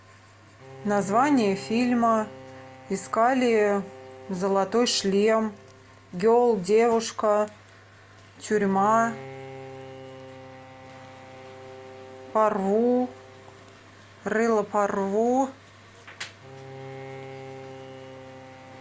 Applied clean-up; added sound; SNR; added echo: none; Bowed string instrument; 18 dB; none.